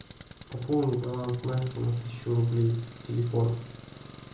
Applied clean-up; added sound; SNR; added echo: none; Engine; 15 dB; reverberation time 0.5 s.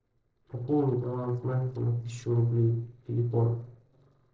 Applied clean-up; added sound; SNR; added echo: neural separator model SepFormer DNS4.